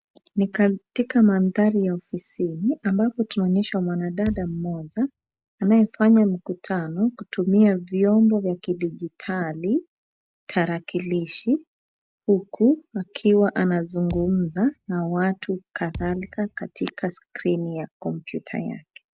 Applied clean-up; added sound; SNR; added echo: none; Thump, thud; 18 dB; none.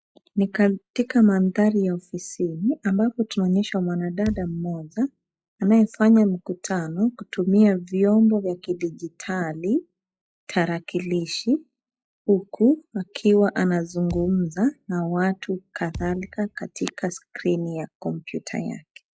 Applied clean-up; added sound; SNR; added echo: classical method log-MMSE.